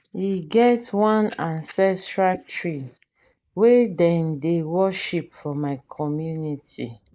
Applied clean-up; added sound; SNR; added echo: neural mask model Resemble Enhance denoiser.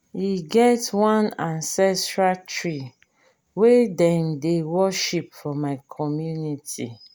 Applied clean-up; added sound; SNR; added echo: none; none; none; none.